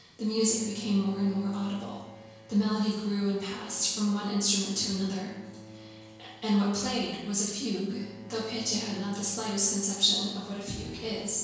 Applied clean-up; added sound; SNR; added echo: none; Bowed string instrument; 20 dB; reverberation time 1.0 s.